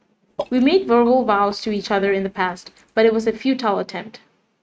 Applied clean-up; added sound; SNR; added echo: neural mask model RNNoise.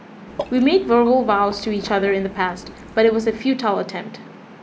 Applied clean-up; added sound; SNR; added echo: none; Water / Liquid; 16 dB; none.